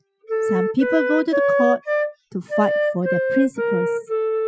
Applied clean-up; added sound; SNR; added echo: classical method Wiener filter.